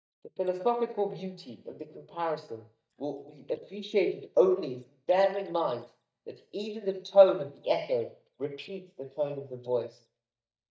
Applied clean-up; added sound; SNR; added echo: neural mask model DeepFilterNet 3.